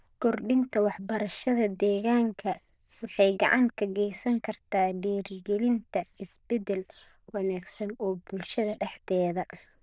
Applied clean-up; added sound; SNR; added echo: neural diffusion model UNIVERSE++.